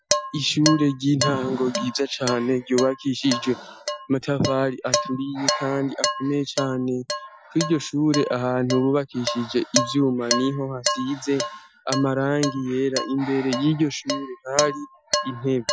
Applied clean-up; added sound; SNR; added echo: classical method Wiener filter.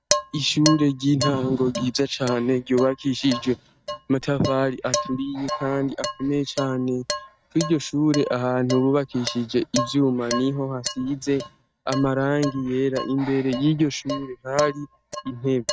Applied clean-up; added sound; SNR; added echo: neural mask model RNNoise.